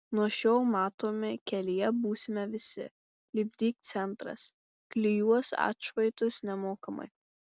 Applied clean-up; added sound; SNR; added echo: none; none; none; none.